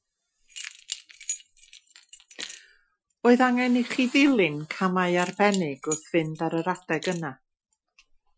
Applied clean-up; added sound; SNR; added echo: classical method Wiener filter.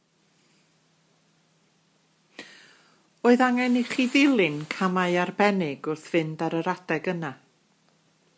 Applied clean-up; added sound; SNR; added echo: none; none; none; none.